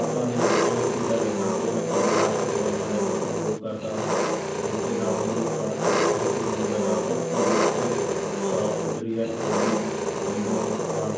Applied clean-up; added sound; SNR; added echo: none; Engine; -5 dB; reverberation time 0.7 s.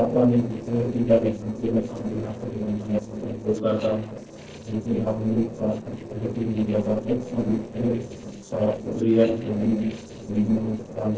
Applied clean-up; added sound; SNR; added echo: neural separator model SepFormer DNS4.